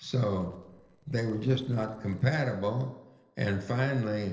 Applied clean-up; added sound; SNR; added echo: neural separator model SepFormer DNS4.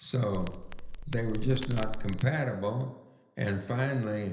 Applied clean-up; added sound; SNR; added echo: none; Crackle; 2 dB; reverberation time 1.4 s.